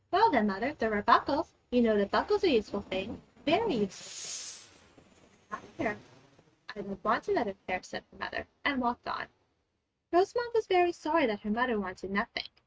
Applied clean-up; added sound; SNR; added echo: neural mask model RNNoise.